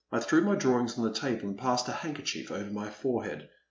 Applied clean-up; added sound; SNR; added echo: none; none; none; none.